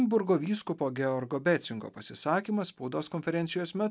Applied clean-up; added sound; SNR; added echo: none; none; none; none.